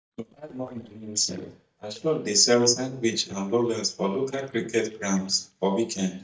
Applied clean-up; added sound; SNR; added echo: neural mask model DeepFilterNet 3.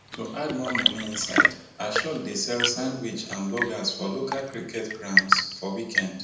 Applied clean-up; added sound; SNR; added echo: none; Tap / Fill (with liquid) / Trickle, dribble / Chirp, tweet / Engine; -2 dB; reverberation time 0.8 s.